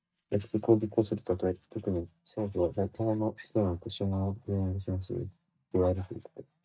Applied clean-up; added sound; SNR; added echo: neural mask model DeepFilterNet 3.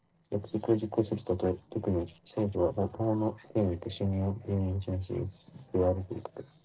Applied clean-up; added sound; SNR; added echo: neural separator model SepFormer DNS4.